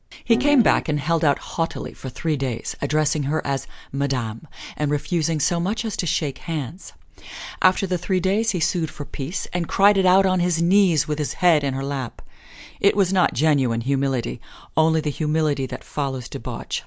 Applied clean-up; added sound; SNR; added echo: none; Piano; 5 dB; none.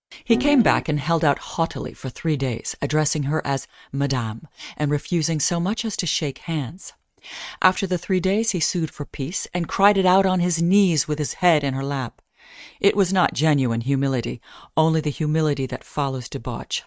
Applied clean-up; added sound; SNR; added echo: neural mask model RNNoise.